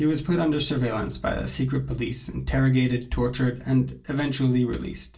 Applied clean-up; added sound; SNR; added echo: none; none; none; reverberation time 0.3 s.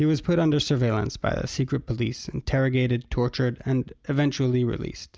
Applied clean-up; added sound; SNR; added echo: none; none; none; none.